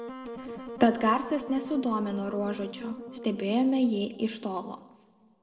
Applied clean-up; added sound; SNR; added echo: none; Wind instrument, woodwind instrument; 12 dB; reverberation time 1.1 s.